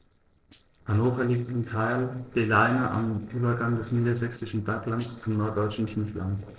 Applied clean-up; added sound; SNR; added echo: neural separator model SepFormer DNS4.